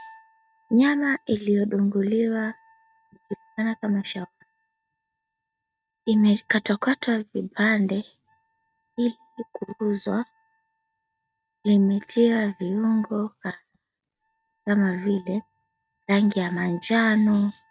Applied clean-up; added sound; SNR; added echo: neural mask model RNNoise.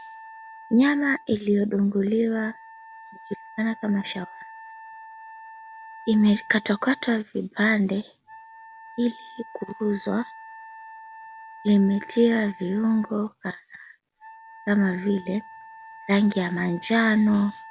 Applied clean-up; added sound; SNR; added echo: none; Wind instrument, woodwind instrument; 19 dB; none.